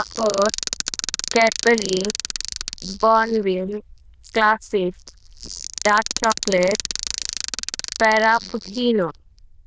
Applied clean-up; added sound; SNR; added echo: neural diffusion model UNIVERSE++.